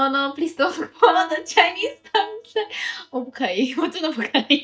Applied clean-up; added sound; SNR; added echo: neural mask model DeepFilterNet 3.